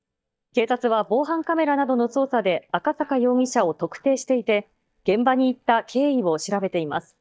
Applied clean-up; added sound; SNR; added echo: neural mask model DeepFilterNet 3.